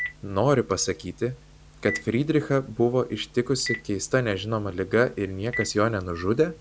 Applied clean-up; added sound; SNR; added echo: none; Telephone; 14 dB; none.